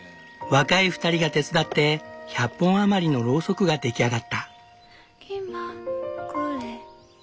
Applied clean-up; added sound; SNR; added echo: none; none; none; none.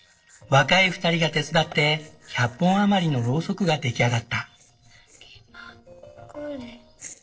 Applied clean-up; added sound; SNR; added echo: neural separator model SepFormer DNS4.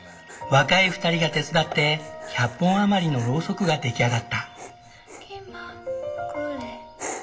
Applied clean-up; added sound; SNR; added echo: none; Dog; 18 dB; reverberation time 0.7 s.